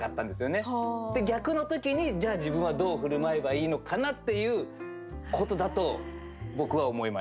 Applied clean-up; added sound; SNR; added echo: none; none; none; none.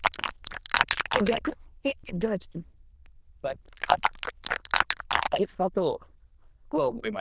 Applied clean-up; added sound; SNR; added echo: neural diffusion model UNIVERSE++.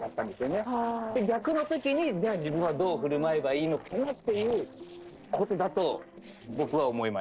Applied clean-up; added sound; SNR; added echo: neural separator model SepFormer DNS4.